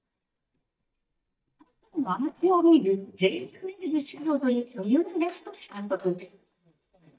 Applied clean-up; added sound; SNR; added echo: neural mask model DeepFilterNet 3.